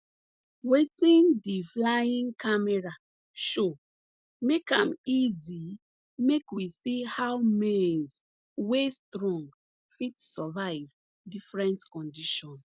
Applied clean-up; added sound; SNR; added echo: none; none; none; none.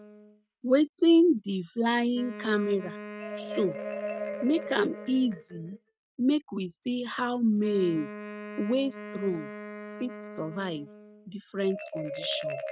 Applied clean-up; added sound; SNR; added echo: neural mask model RNNoise.